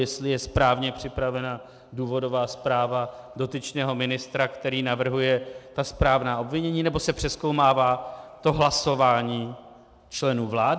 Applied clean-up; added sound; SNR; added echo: none; none; none; none.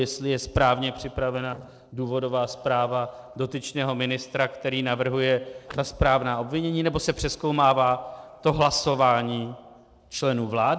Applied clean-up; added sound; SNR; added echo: neural separator model SepFormer DNS4.